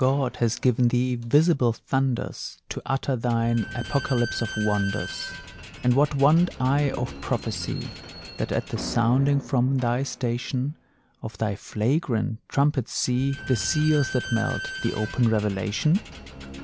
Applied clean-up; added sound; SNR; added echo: none; Squeak / Slam; 14 dB; none.